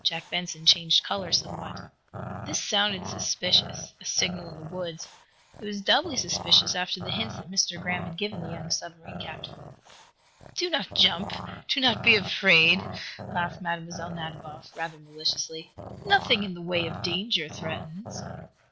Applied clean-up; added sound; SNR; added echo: none; Growling; 12 dB; none.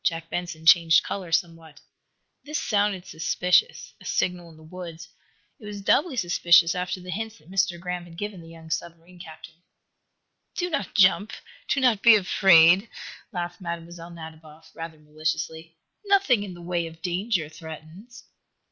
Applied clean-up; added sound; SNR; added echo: none; none; none; none.